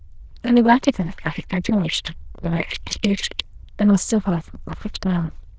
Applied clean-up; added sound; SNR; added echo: neural diffusion model UNIVERSE++.